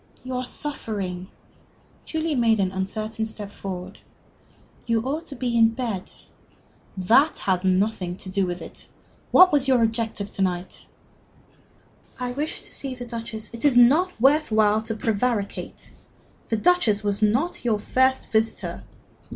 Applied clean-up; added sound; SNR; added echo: none; Hi-hat; 12 dB; none.